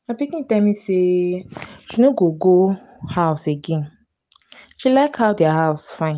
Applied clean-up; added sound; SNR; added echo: none; none; none; none.